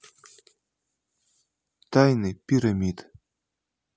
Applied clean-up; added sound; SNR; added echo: none; none; none; none.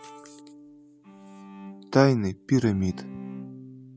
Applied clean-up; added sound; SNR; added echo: none; Bowed string instrument; 15 dB; none.